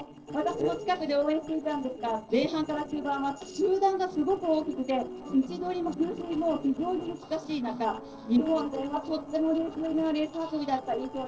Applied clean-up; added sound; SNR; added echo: neural separator model SepFormer DNS4.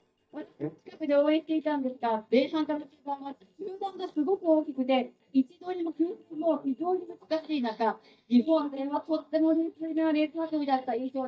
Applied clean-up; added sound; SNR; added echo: neural mask model DeepFilterNet 3.